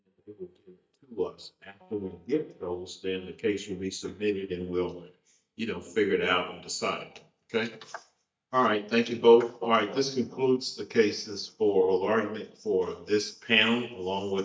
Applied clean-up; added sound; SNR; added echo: neural mask model DeepFilterNet 3.